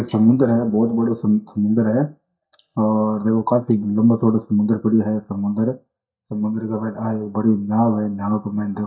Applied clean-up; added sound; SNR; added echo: neural mask model DeepFilterNet 3.